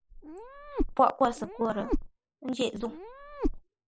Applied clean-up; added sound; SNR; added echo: neural mask model Resemble Enhance denoiser.